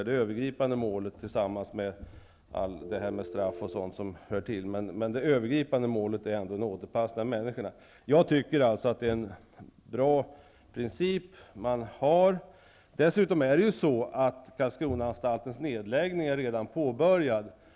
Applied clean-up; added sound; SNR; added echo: none; Telephone; 13 dB; none.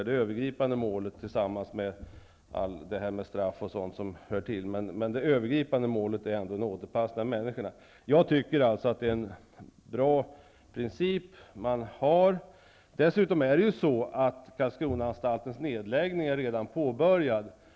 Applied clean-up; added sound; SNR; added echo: none; none; none; none.